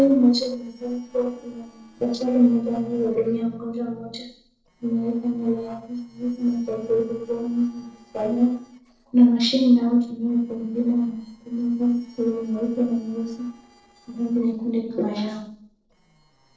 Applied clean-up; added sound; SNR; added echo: neural separator model SepFormer DNS4.